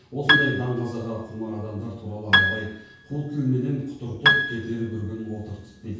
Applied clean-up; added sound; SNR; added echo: none; Piano; -3 dB; reverberation time 0.6 s.